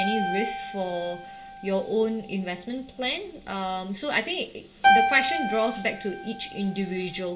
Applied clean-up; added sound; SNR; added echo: none; Keyboard (musical); 1 dB; reverberation time 0.5 s.